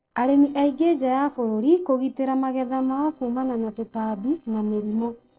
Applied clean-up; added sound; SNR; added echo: neural separator model SepFormer DNS4.